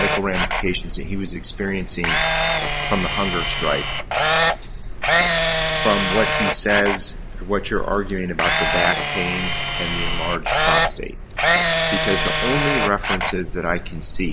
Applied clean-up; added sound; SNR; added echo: none; Camera; -3 dB; none.